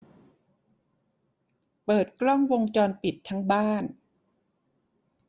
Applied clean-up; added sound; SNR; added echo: none; none; none; none.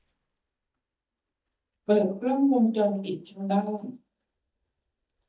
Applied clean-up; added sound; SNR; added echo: neural mask model DeepFilterNet 3.